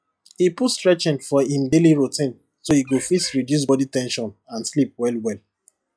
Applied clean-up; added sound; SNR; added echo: classical method log-MMSE.